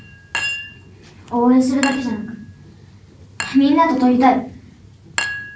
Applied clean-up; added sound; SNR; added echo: none; Chink, clink; 11 dB; none.